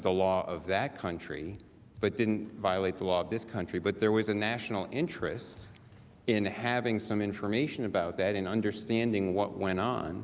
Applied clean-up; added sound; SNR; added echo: none; none; none; none.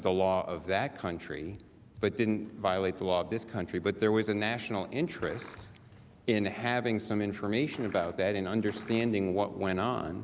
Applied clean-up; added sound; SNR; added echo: none; Liquid; 18 dB; none.